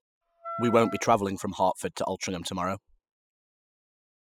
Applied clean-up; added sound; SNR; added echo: classical method spectral subtraction.